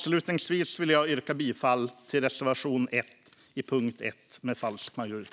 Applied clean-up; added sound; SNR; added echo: none; none; none; none.